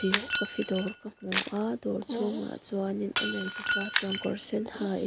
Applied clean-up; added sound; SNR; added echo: none; Camera + Shatter; 1 dB; none.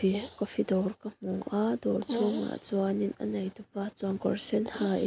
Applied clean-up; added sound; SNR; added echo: none; none; none; none.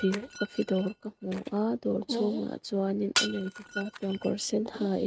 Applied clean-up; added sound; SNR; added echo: neural mask model RNNoise.